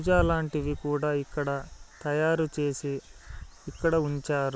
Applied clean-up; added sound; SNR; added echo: none; none; none; none.